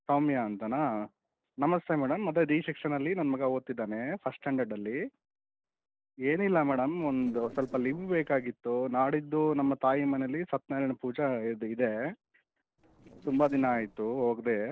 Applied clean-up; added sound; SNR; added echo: neural separator model SepFormer DNS4.